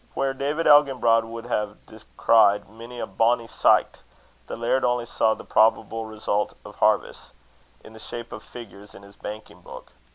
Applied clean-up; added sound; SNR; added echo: none; none; none; none.